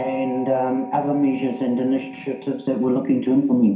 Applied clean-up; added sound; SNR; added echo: none; Doorbell; 18 dB; reverberation time 0.5 s.